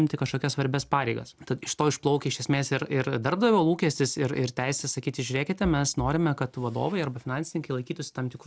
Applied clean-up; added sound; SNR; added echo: none; none; none; none.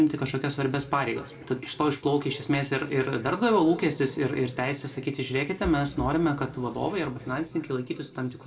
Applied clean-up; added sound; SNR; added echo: none; none; none; reverberation time 1.7 s.